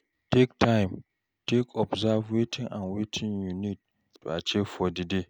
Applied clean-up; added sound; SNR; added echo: none; none; none; none.